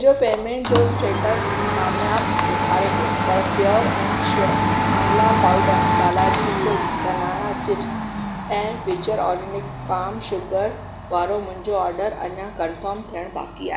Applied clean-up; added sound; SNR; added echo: none; Domestic sounds, home sounds; -1 dB; none.